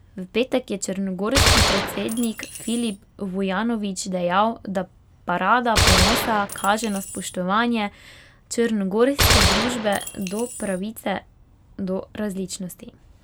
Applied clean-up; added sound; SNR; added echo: none; Gunshot, gunfire; -2 dB; none.